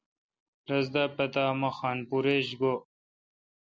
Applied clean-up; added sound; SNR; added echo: none; none; none; none.